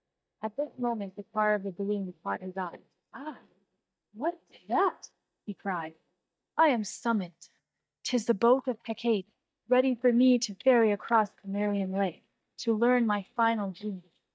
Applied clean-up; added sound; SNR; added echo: neural mask model DeepFilterNet 3.